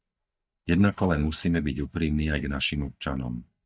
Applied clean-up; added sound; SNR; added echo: neural mask model DeepFilterNet 3.